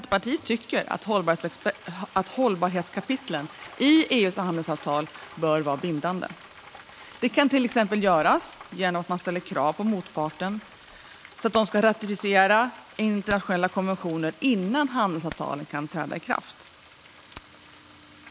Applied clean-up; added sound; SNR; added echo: none; Hammer + Frying (food); 20 dB; none.